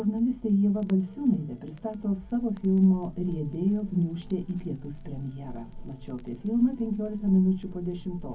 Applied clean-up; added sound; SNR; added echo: none; Crackle; 17 dB; reverberation time 0.3 s.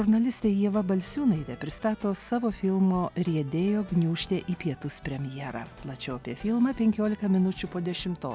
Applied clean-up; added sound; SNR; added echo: none; none; none; none.